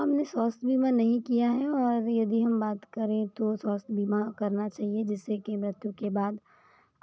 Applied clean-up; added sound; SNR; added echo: none; none; none; none.